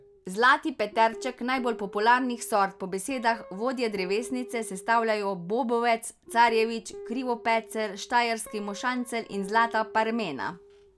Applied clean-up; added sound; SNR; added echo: none; Guitar; 18 dB; none.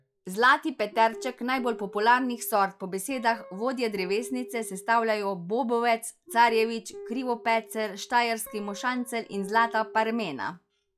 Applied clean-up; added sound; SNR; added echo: classical method log-MMSE.